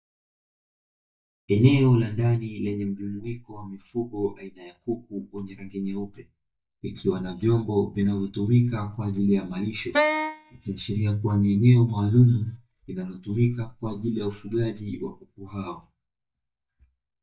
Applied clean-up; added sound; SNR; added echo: neural mask model DeepFilterNet 3.